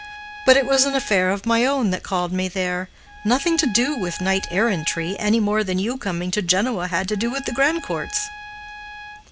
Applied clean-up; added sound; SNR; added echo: none; Trumpet; 17 dB; none.